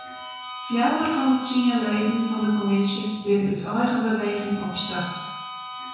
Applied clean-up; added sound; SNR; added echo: none; Harmonica; 13 dB; reverberation time 1.1 s.